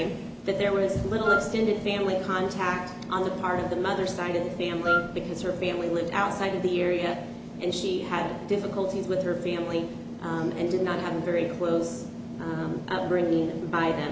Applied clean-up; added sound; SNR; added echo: none; Wind instrument, woodwind instrument; 2 dB; none.